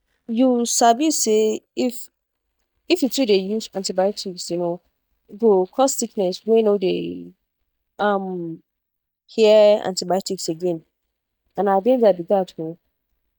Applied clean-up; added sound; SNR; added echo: neural mask model DeepFilterNet 3.